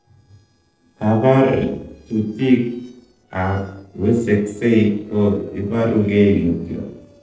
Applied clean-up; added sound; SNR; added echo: neural separator model SepFormer DNS4.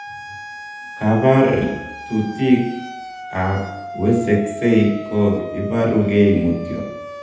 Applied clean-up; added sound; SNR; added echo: none; Siren; 13 dB; reverberation time 0.8 s.